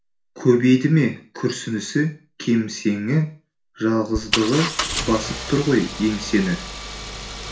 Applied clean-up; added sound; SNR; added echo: none; Engine; 6 dB; reverberation time 0.4 s.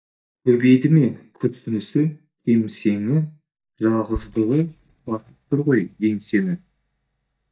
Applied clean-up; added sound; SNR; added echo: neural mask model DeepFilterNet 3.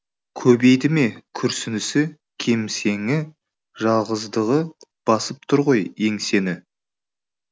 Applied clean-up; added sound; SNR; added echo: none; none; none; none.